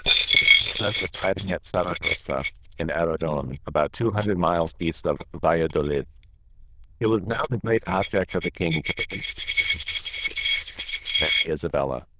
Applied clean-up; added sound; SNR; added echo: neural diffusion model UNIVERSE++.